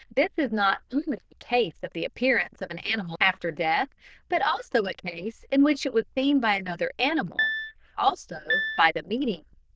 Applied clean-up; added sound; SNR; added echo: neural diffusion model UNIVERSE++.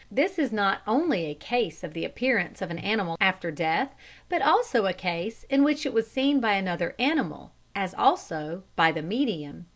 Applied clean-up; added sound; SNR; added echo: none; none; none; none.